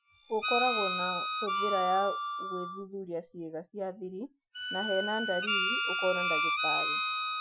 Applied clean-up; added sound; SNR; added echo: classical method Wiener filter.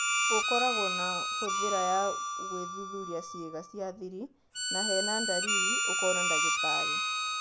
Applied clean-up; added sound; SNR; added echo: none; Harmonica; -4 dB; none.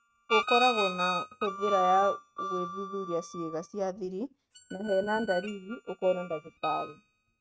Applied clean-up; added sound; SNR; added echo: neural mask model RNNoise.